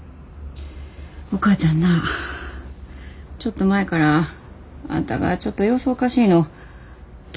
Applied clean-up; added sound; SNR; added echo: none; none; none; none.